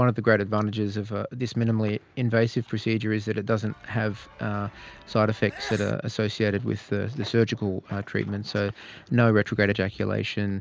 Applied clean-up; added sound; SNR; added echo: none; Sneeze / Church bell; 18 dB; none.